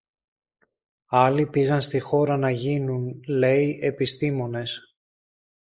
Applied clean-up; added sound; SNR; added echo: neural mask model Resemble Enhance denoiser.